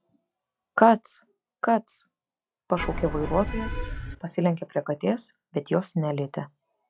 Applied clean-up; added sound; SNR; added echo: classical method log-MMSE.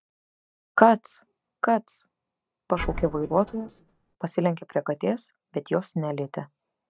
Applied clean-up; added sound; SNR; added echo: neural mask model DeepFilterNet 3.